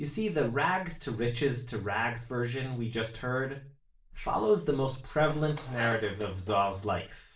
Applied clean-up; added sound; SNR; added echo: neural separator model SepFormer DNS4.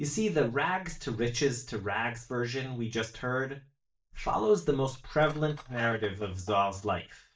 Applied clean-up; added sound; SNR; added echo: neural mask model DeepFilterNet 3.